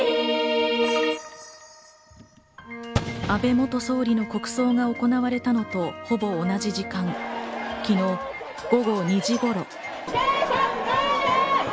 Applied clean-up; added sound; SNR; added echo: none; Bowed string instrument; 14 dB; none.